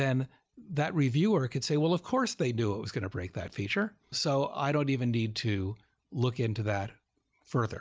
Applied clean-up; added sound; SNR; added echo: none; none; none; none.